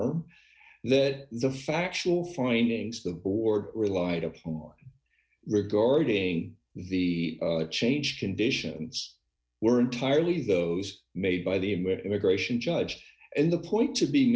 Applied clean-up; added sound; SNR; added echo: none; none; none; none.